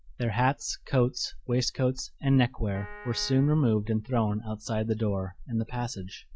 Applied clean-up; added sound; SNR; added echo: none; Piano; 18 dB; none.